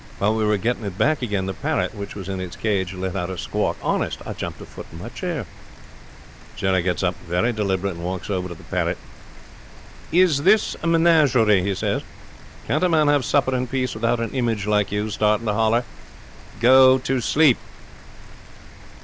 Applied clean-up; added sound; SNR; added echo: none; Rain; 15 dB; none.